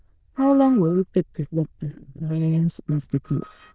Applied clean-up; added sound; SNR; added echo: neural diffusion model UNIVERSE++.